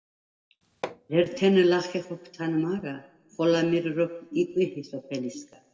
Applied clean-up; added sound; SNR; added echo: none; Hammer; 14 dB; reverberation time 1.1 s.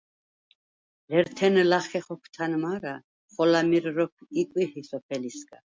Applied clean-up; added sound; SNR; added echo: none; none; none; none.